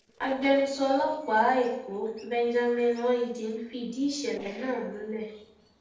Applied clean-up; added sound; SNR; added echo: neural separator model SepFormer DNS4.